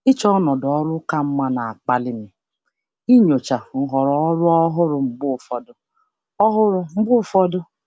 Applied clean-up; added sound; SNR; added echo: none; none; none; none.